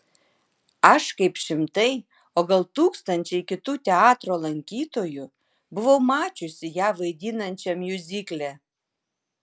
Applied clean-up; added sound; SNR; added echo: none; none; none; none.